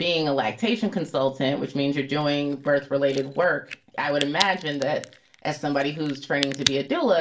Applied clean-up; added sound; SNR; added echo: none; Crack; 12 dB; reverberation time 0.3 s.